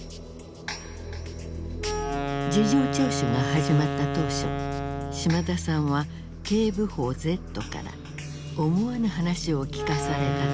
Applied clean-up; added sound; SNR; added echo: none; Wind instrument, woodwind instrument; 5 dB; none.